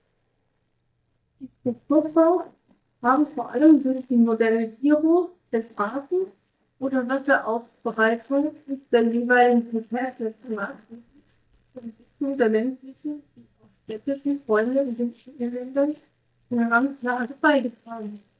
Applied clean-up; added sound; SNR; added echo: neural mask model DeepFilterNet 3.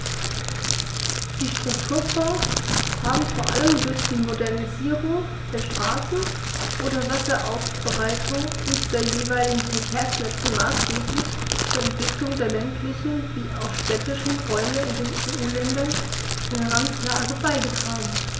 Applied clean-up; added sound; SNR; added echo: none; Crackle; 4 dB; none.